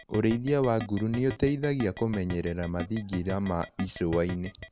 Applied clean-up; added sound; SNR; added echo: none; Keyboard (musical); 12 dB; none.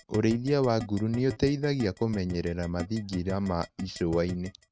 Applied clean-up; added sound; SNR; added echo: neural mask model RNNoise.